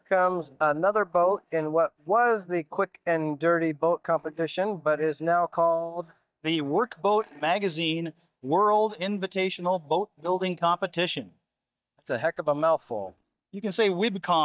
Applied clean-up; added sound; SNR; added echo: neural mask model DeepFilterNet 3.